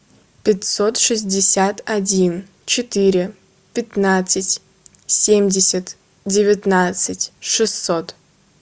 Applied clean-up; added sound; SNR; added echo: none; none; none; none.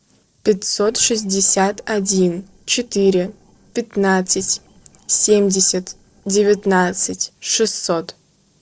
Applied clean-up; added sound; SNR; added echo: neural separator model SepFormer DNS4.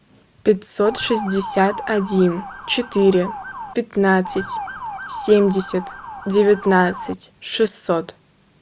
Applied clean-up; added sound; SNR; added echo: none; Motor vehicle (road) / Siren; 12 dB; none.